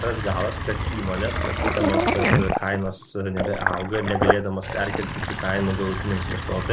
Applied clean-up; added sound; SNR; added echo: none; Sink (filling or washing); -1 dB; none.